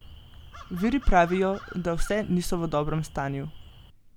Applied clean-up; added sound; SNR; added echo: none; Crow; 19 dB; none.